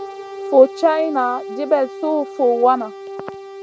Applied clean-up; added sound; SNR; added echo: none; Brass instrument; 13 dB; none.